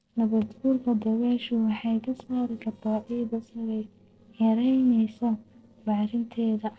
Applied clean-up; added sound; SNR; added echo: neural separator model SepFormer DNS4.